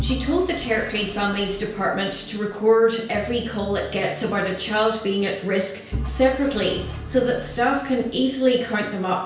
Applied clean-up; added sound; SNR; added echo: none; Engine / Vehicle; 14 dB; reverberation time 0.5 s.